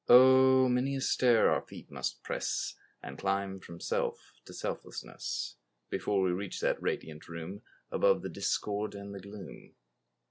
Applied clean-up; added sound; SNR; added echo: none; none; none; none.